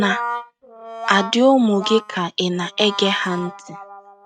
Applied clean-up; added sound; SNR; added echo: neural mask model RNNoise.